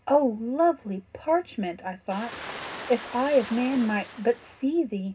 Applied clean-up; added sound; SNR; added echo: none; Ocean; 13 dB; reverberation time 0.2 s.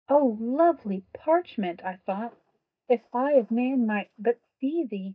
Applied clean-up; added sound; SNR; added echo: neural mask model DeepFilterNet 3.